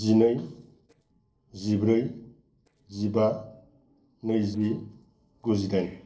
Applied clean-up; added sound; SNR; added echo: neural separator model SepFormer DNS4.